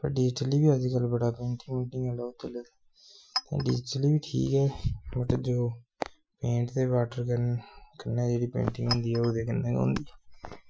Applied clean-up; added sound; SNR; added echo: classical method Wiener filter.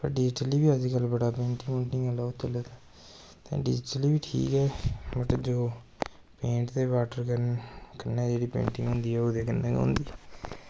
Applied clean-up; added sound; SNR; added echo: none; none; none; none.